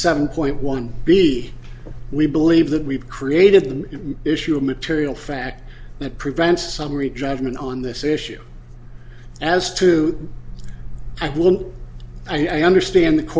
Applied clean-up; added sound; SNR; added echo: none; none; none; none.